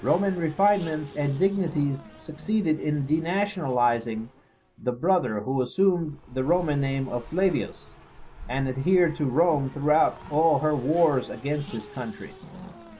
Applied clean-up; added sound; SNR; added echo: none; Race car, auto racing; 19 dB; none.